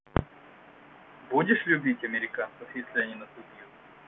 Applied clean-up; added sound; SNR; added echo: none; none; none; none.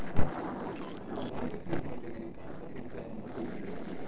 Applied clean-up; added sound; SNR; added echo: neural separator model SepFormer DNS4.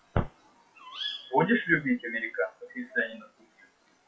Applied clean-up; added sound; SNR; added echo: classical method WPE with log-MMSE.